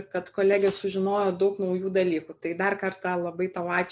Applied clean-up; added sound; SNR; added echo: none; none; none; none.